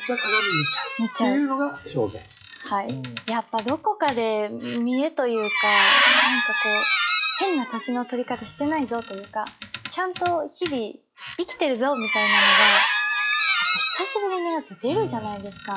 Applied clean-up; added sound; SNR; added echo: classical method log-MMSE.